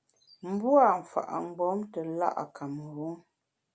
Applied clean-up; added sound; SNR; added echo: none; none; none; none.